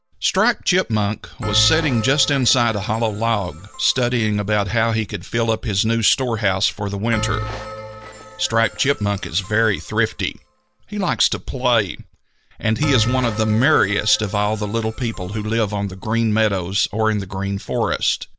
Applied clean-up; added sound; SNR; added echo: none; Bell; 13 dB; none.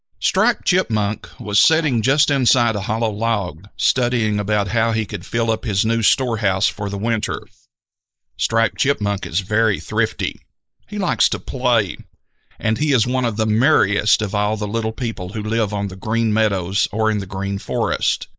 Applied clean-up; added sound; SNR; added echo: neural mask model Resemble Enhance denoiser.